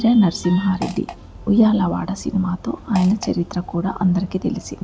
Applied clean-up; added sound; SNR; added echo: none; Fart + Wind instrument, woodwind instrument; 16 dB; none.